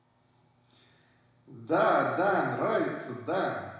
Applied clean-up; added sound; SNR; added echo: none; none; none; reverberation time 1.0 s.